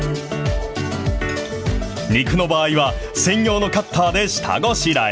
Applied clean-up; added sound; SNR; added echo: none; none; none; none.